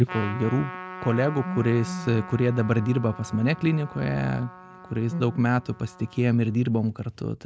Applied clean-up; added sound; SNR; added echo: none; Trumpet; 16 dB; none.